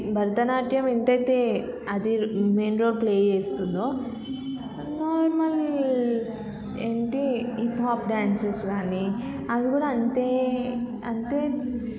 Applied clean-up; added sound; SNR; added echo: none; none; none; none.